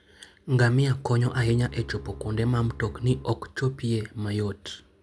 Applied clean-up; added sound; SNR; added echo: none; Bowed string instrument; 16 dB; none.